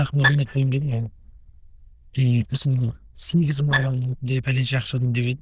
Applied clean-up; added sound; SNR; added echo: neural diffusion model UNIVERSE++.